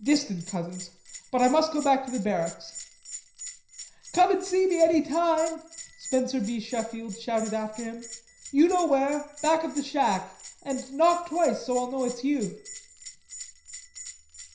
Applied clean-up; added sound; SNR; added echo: none; Bell; 16 dB; reverberation time 0.5 s.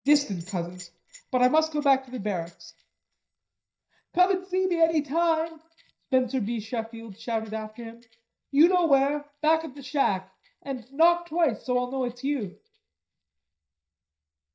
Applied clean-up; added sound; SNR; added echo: neural mask model DeepFilterNet 3.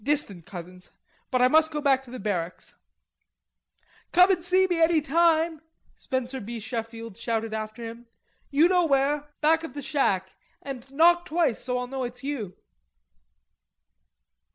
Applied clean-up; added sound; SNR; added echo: none; none; none; none.